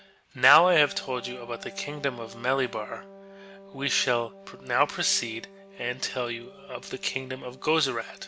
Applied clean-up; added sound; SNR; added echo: none; Wind instrument, woodwind instrument; 20 dB; none.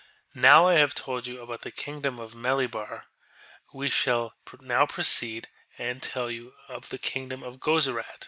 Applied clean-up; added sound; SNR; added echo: neural mask model Resemble Enhance denoiser.